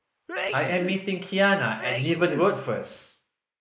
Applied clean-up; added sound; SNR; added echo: neural mask model Resemble Enhance denoiser.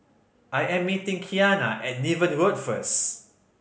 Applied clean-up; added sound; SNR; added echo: none; none; none; none.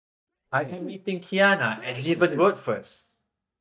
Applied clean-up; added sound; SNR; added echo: neural mask model DeepFilterNet 3.